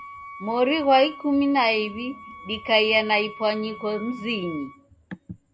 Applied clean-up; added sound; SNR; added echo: none; Wind instrument, woodwind instrument; 17 dB; none.